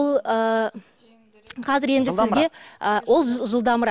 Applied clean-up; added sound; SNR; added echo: none; none; none; none.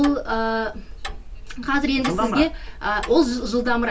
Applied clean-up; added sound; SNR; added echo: none; Tick-tock; 10 dB; reverberation time 0.2 s.